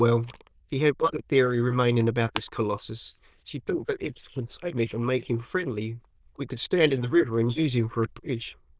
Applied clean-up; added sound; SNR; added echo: neural diffusion model UNIVERSE++.